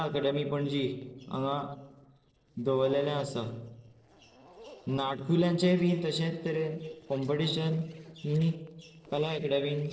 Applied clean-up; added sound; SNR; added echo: neural separator model SepFormer DNS4.